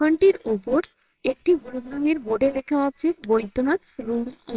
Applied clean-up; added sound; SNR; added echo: neural separator model SepFormer WHAMR!.